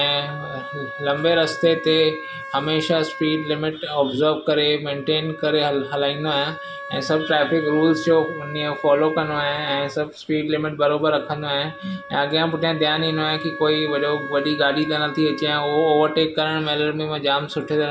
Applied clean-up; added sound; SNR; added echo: none; Wind instrument, woodwind instrument; 13 dB; none.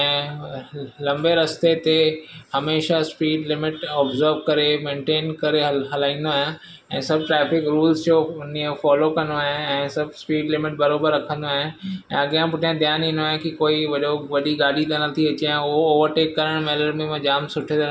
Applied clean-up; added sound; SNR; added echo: none; none; none; none.